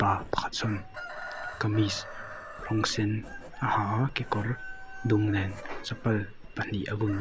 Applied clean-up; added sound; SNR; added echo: none; Writing + Chicken, rooster; 11 dB; none.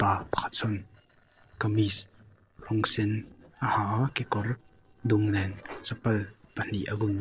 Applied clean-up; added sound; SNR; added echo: neural separator model SepFormer DNS4.